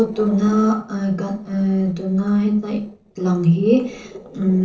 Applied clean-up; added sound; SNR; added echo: neural separator model SepFormer DNS4.